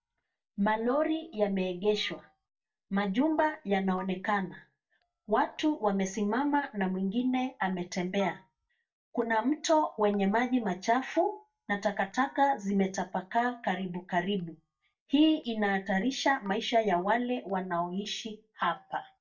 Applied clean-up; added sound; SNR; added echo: neural mask model DeepFilterNet 3.